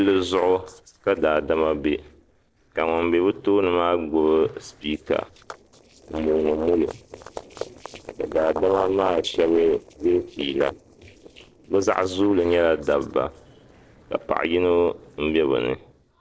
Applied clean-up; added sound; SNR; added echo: neural separator model SepFormer DNS4.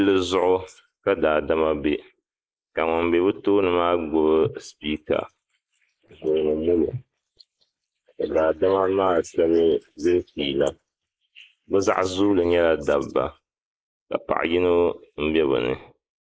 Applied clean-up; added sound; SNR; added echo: neural mask model Resemble Enhance denoiser.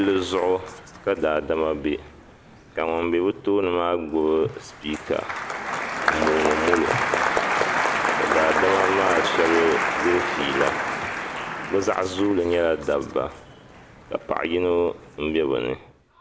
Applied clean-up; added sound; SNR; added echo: none; Applause; 3 dB; none.